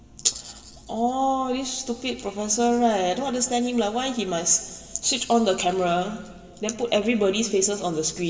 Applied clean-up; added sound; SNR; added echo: none; none; none; reverberation time 2.0 s.